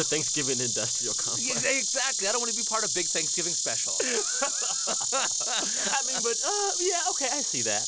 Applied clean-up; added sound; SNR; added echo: none; Insect; -4 dB; none.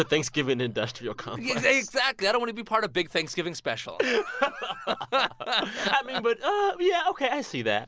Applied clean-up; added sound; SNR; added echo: none; none; none; none.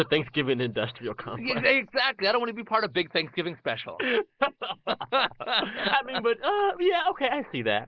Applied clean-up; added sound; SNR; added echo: neural mask model Resemble Enhance denoiser.